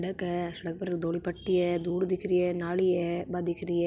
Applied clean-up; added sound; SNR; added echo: none; none; none; none.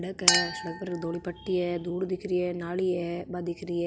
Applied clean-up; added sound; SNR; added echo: none; Chink, clink; 1 dB; none.